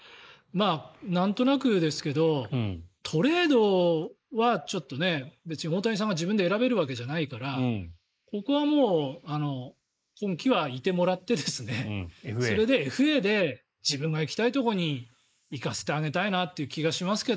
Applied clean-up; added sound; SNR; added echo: neural mask model Resemble Enhance denoiser.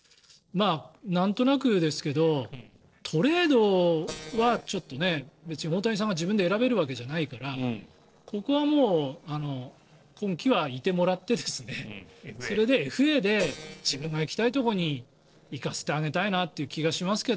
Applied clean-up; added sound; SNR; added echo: neural separator model SepFormer DNS4.